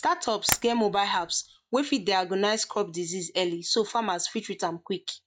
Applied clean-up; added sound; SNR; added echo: classical method log-MMSE.